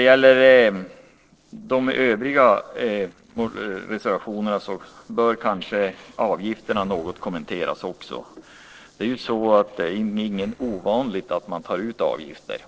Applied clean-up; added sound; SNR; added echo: neural separator model SepFormer DNS4.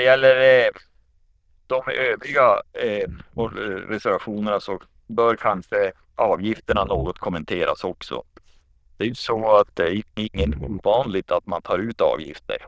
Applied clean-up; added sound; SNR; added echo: neural diffusion model UNIVERSE++.